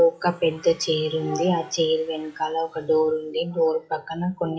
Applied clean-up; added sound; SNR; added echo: classical method WPE with log-MMSE.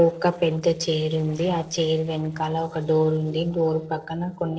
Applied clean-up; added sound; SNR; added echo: neural separator model SepFormer DNS4.